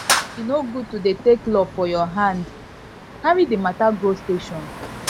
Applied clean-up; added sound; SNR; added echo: none; Traffic noise, roadway noise; 9 dB; none.